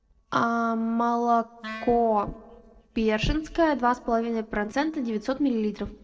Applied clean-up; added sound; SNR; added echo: neural separator model SepFormer DNS4.